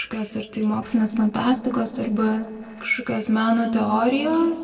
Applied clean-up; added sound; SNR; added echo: neural separator model SepFormer DNS4.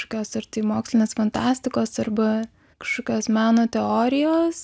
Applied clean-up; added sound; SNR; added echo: none; none; none; none.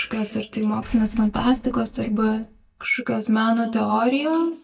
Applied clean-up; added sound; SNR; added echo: neural mask model DeepFilterNet 3.